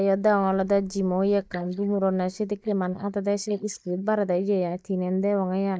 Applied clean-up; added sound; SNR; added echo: neural mask model DeepFilterNet 3.